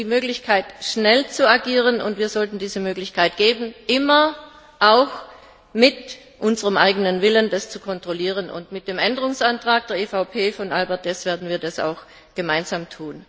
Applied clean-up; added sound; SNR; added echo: none; none; none; none.